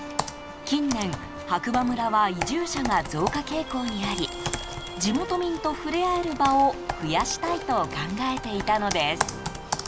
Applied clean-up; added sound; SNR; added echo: none; Computer keyboard; 9 dB; none.